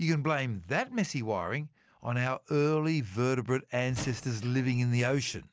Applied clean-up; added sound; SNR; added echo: none; Squeak / Wood; 14 dB; none.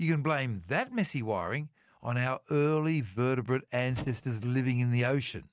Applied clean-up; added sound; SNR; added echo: neural mask model RNNoise.